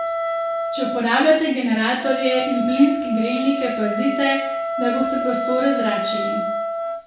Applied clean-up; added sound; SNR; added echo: none; Wind instrument, woodwind instrument; 4 dB; reverberation time 0.5 s.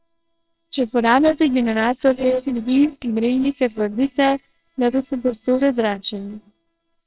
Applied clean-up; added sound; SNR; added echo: neural separator model SepFormer WHAMR!.